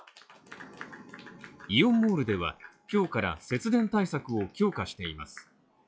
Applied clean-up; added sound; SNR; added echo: classical method log-MMSE.